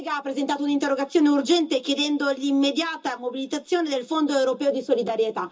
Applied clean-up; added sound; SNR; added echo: none; none; none; reverberation time 0.2 s.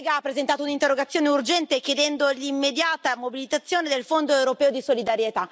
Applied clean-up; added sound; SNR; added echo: none; none; none; none.